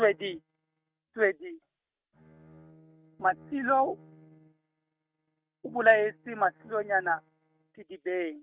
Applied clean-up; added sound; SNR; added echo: neural mask model RNNoise.